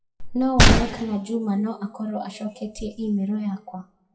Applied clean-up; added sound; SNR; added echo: classical method WPE with log-MMSE.